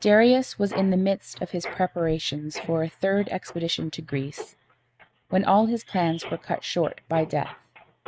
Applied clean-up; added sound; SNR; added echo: neural mask model RNNoise.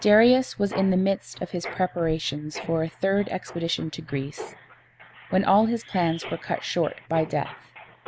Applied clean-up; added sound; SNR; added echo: none; Mechanisms; 18 dB; none.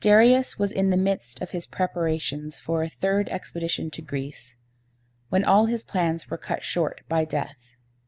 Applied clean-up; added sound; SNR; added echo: none; none; none; none.